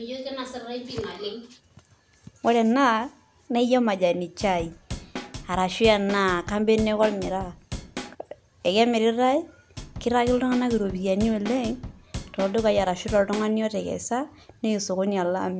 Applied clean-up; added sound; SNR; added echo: none; Drum / Drum kit; 12 dB; none.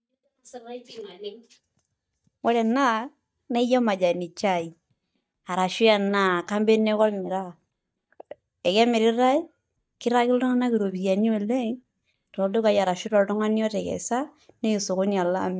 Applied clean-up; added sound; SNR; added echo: neural mask model DeepFilterNet 3.